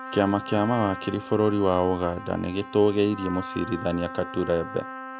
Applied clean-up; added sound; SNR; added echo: none; Trumpet; 12 dB; none.